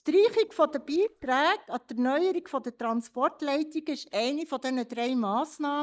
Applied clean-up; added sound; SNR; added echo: neural mask model DeepFilterNet 3.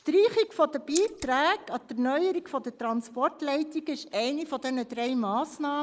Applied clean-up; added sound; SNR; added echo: neural mask model Resemble Enhance denoiser.